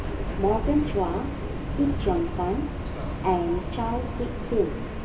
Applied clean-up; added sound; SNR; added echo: none; Subway, metro, underground; 2 dB; reverberation time 1.5 s.